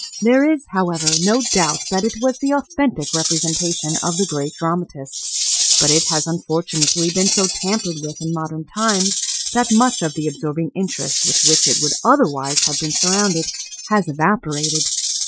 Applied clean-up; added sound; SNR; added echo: classical method Wiener filter.